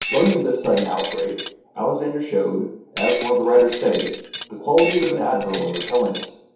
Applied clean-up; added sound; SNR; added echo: none; Shatter; 11 dB; reverberation time 0.7 s.